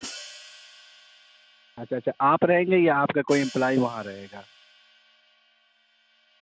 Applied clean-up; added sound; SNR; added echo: none; Hi-hat; 20 dB; none.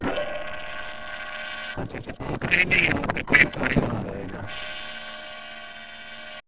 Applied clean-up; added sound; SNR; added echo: neural separator model SepFormer DNS4.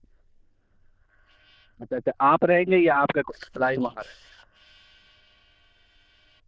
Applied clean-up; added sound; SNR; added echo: neural diffusion model UNIVERSE++.